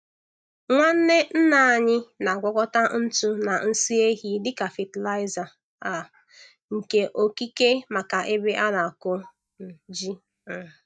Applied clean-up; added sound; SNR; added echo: neural mask model DeepFilterNet 3.